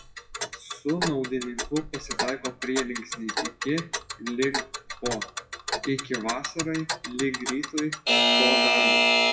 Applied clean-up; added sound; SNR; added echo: classical method WPE with log-MMSE.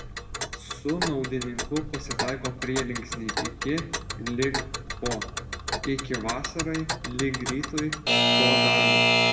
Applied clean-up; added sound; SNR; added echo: none; Alarm / Clock; -4 dB; reverberation time 0.6 s.